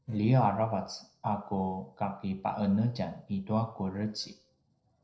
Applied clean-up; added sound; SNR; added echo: neural separator model SepFormer DNS4.